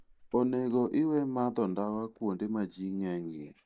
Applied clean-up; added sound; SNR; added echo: neural mask model DeepFilterNet 3.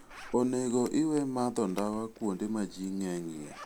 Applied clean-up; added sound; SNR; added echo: none; Zipper (clothing); 19 dB; none.